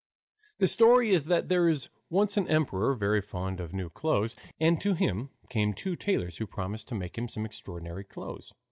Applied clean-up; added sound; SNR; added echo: none; none; none; none.